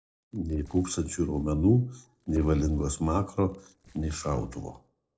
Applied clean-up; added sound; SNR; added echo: neural separator model SepFormer DNS4.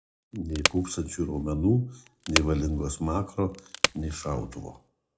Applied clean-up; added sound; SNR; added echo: none; Wood; 4 dB; reverberation time 0.3 s.